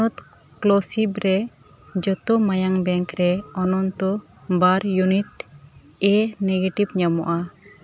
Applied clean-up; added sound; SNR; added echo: none; none; none; none.